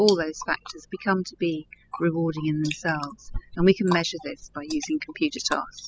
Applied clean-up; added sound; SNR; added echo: classical method spectral subtraction.